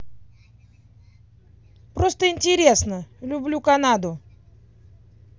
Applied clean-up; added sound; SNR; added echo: none; none; none; none.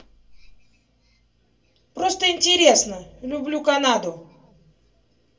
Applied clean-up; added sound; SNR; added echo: none; none; none; reverberation time 0.2 s.